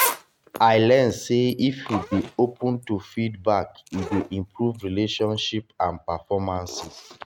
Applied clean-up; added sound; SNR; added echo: neural mask model RNNoise.